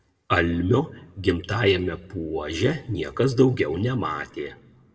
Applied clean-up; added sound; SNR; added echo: none; none; none; reverberation time 0.6 s.